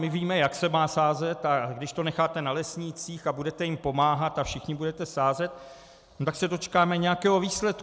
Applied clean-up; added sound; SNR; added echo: none; none; none; none.